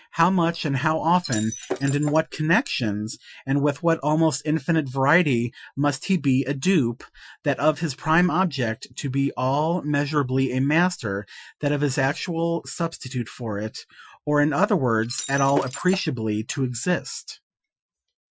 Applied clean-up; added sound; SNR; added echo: classical method Wiener filter.